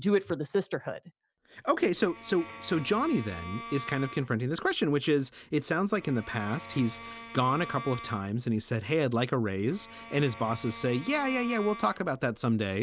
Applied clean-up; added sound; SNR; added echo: none; Bowed string instrument; 15 dB; none.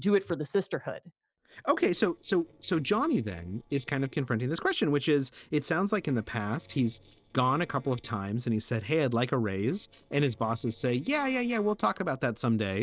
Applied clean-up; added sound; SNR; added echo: neural separator model SepFormer DNS4.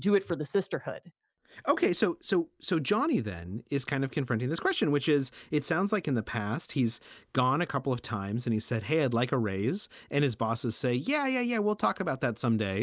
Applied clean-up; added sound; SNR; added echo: none; none; none; none.